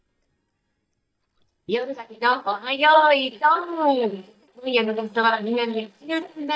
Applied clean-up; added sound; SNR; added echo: neural mask model DeepFilterNet 3.